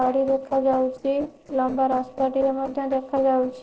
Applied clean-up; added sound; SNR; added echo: neural separator model SepFormer DNS4.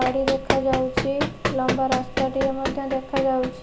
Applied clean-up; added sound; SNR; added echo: none; Run; 3 dB; none.